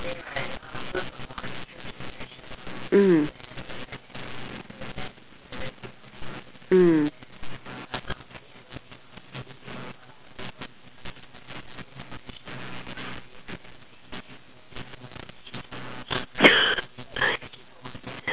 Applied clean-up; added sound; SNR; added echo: none; none; none; none.